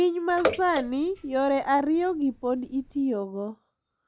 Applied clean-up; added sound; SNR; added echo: none; Bathtub (filling or washing) / Water / Splash, splatter; 9 dB; none.